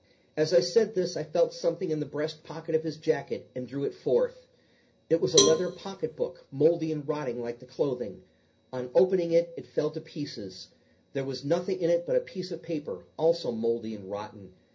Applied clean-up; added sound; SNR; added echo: none; Cowbell; 2 dB; reverberation time 0.4 s.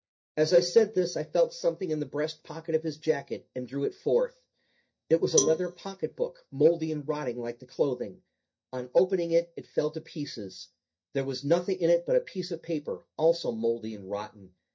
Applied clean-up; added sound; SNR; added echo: neural mask model DeepFilterNet 3.